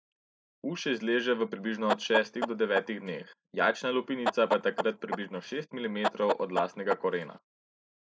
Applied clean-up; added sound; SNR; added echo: neural mask model Resemble Enhance denoiser.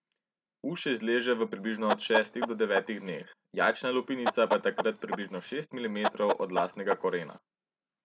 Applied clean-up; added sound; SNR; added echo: none; Chicken, rooster; 5 dB; none.